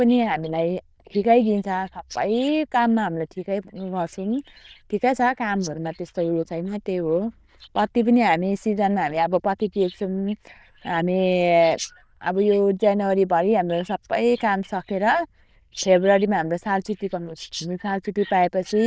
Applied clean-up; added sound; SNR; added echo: neural diffusion model UNIVERSE++.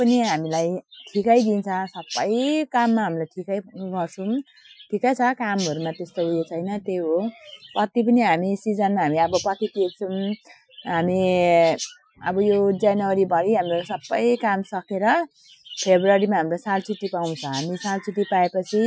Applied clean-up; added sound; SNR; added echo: classical method Wiener filter.